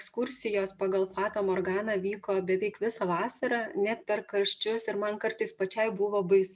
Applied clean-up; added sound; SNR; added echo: none; none; none; none.